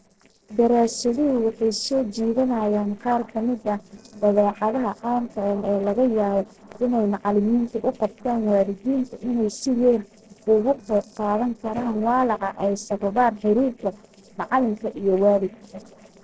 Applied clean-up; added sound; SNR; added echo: neural separator model SepFormer DNS4.